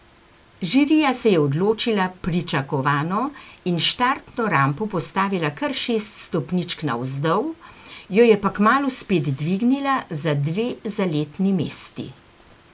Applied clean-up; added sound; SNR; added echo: none; none; none; none.